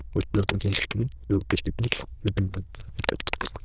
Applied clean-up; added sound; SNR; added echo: neural diffusion model UNIVERSE++.